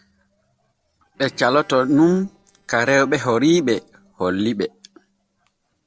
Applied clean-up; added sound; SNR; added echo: neural separator model SepFormer DNS4.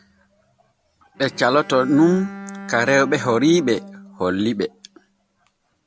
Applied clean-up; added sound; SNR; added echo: none; Bowed string instrument; 17 dB; none.